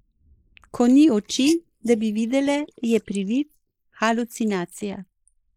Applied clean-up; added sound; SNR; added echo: neural mask model Resemble Enhance denoiser.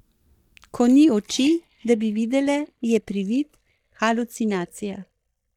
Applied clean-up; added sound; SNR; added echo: neural mask model DeepFilterNet 3.